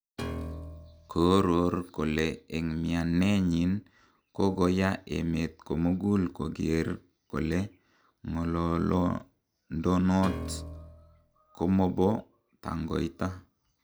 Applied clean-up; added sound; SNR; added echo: none; Piano; 10 dB; none.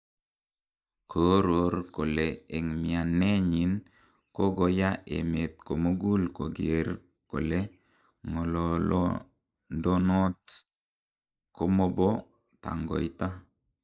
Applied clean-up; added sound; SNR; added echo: neural mask model Resemble Enhance denoiser.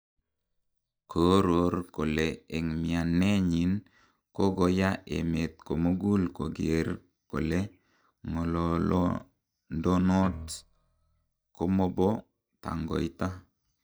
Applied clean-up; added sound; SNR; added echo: neural mask model DeepFilterNet 3.